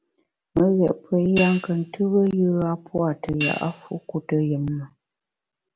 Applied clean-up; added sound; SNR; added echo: none; Hi-hat; 10 dB; none.